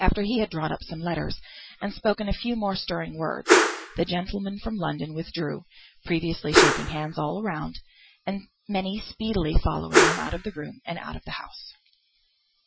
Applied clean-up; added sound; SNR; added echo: classical method Wiener filter.